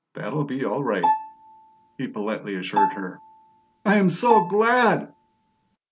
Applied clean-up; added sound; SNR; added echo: none; Bowed string instrument; 3 dB; none.